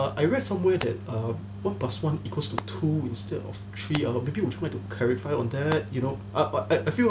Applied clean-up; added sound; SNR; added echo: none; Hands; 16 dB; none.